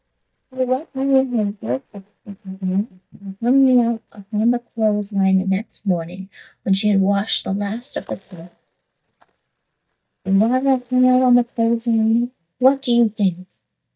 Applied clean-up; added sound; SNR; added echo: neural mask model DeepFilterNet 3.